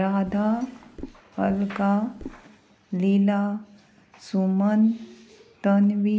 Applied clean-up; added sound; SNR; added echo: none; Drawer open or close; 19 dB; none.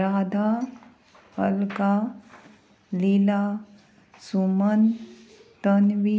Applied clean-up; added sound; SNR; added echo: none; none; none; none.